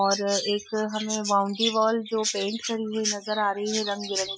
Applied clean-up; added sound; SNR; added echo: classical method Wiener filter.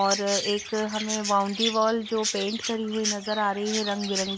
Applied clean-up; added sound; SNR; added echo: none; Chirp, tweet; 6 dB; none.